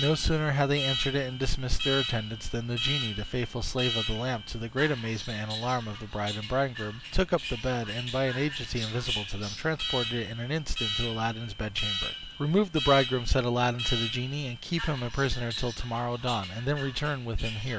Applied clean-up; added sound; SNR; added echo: none; Alarm; 8 dB; none.